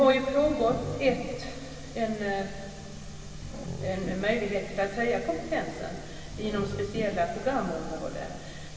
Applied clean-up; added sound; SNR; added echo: none; Growling; 13 dB; reverberation time 2.7 s.